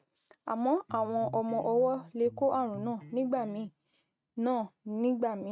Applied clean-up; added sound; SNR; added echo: neural mask model RNNoise.